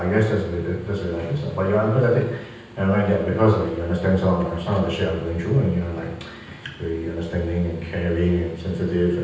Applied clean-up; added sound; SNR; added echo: none; none; none; reverberation time 0.9 s.